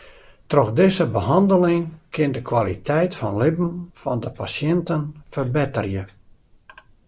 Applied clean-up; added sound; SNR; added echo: none; none; none; none.